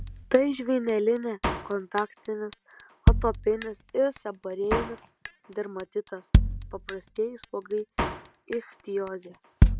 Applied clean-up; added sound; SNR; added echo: none; Drum kit; -1 dB; none.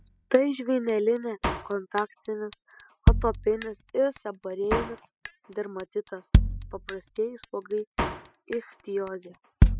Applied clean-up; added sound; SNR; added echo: classical method spectral subtraction.